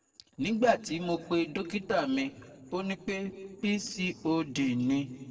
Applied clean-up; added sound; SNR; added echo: neural separator model SepFormer DNS4.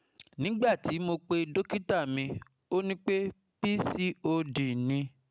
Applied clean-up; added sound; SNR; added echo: none; none; none; none.